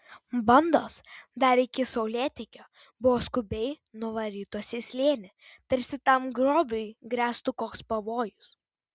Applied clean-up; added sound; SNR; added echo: none; none; none; none.